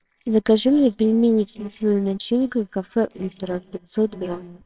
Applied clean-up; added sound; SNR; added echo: neural separator model SepFormer WHAMR!.